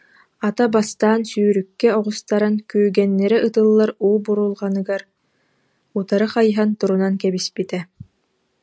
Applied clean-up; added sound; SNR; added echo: none; none; none; none.